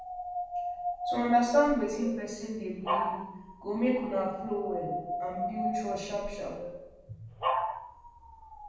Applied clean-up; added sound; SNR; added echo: none; Dog; 3 dB; reverberation time 1.1 s.